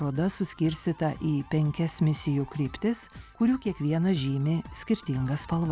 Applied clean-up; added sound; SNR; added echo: none; none; none; none.